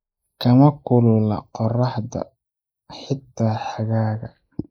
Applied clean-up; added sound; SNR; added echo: neural mask model Resemble Enhance denoiser.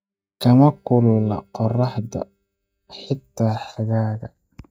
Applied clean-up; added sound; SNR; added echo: neural mask model DeepFilterNet 3.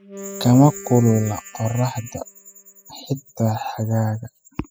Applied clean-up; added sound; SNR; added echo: classical method spectral subtraction.